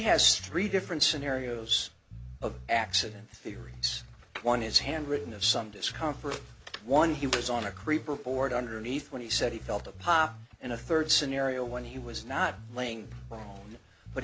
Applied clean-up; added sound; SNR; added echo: none; Bass guitar; 14 dB; none.